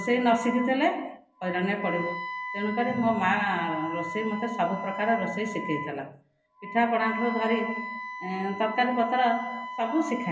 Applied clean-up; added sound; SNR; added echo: none; Wind instrument, woodwind instrument; 9 dB; reverberation time 0.3 s.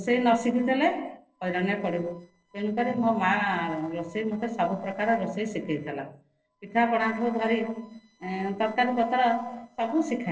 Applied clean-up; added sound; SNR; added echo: neural separator model SepFormer DNS4.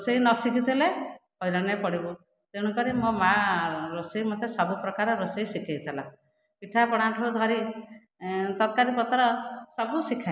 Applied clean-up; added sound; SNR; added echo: none; none; none; none.